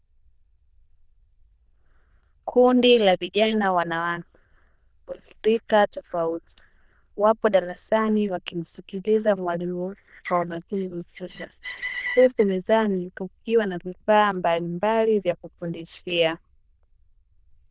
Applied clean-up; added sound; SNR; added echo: neural diffusion model UNIVERSE++.